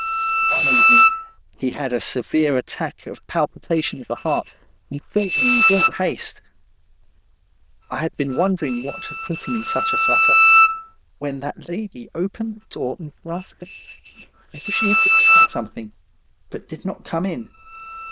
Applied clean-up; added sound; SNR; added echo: neural diffusion model UNIVERSE++.